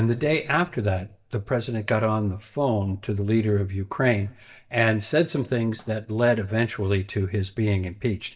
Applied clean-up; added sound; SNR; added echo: neural mask model DeepFilterNet 3.